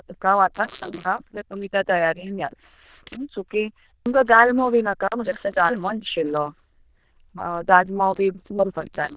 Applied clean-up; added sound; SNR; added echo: neural diffusion model UNIVERSE++.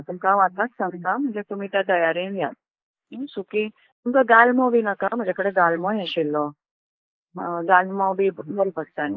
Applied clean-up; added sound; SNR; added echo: neural mask model Resemble Enhance denoiser.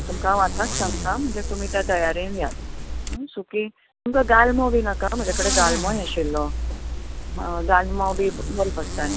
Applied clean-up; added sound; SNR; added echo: none; Zipper (clothing); 4 dB; none.